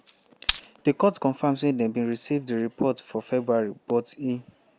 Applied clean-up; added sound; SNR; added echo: none; Glass; 1 dB; none.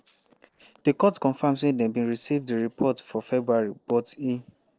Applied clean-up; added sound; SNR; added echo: neural separator model SepFormer DNS4.